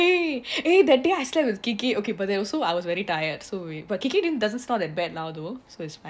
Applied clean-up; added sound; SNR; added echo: none; none; none; none.